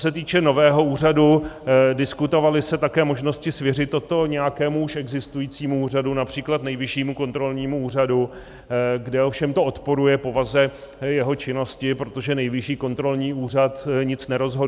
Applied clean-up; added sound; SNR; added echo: none; none; none; none.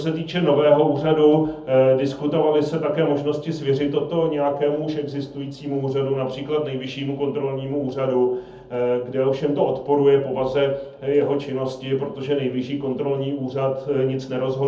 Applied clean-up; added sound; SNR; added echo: none; none; none; reverberation time 0.7 s.